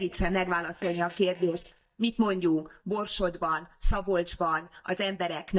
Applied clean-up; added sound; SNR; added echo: neural mask model DeepFilterNet 3.